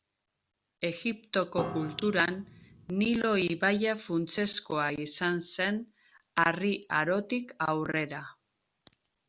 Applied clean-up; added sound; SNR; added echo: none; Piano; 11 dB; none.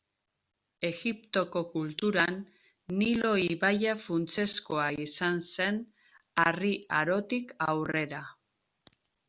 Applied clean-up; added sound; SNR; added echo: none; none; none; none.